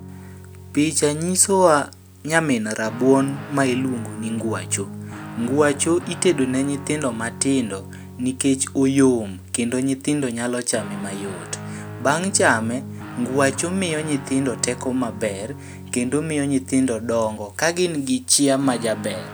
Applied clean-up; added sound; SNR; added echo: none; Guitar; 14 dB; none.